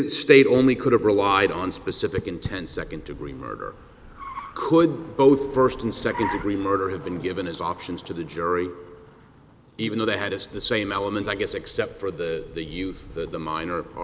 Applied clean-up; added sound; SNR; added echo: none; Car; 18 dB; none.